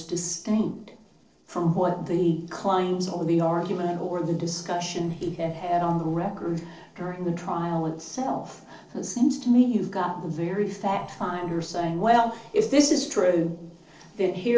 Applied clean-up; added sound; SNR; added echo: neural separator model SepFormer DNS4.